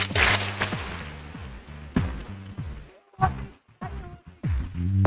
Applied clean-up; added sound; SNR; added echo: neural mask model RNNoise.